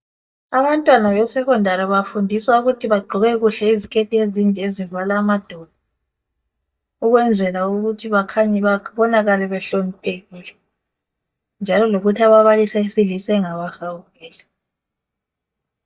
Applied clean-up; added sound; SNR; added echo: neural mask model DeepFilterNet 3.